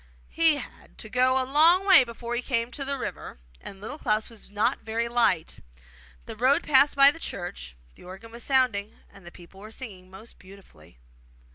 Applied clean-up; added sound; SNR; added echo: none; none; none; none.